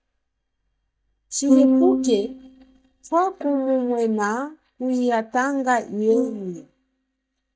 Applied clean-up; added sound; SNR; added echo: neural mask model DeepFilterNet 3.